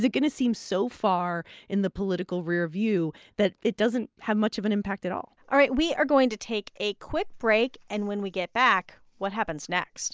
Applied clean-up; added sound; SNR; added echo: none; none; none; none.